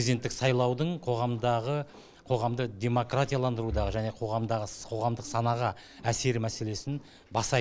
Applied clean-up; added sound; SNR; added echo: none; Breathing; 12 dB; none.